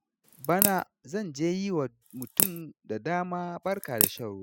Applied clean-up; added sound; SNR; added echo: classical method spectral subtraction.